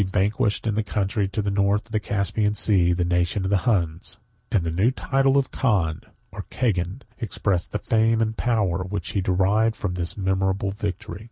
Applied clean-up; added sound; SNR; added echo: none; none; none; none.